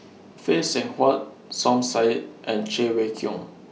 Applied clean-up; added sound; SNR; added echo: none; none; none; none.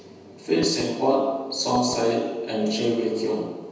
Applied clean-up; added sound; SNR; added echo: none; Knock / Wood; 17 dB; reverberation time 1.1 s.